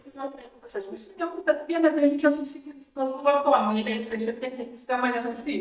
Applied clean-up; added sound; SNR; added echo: neural mask model DeepFilterNet 3.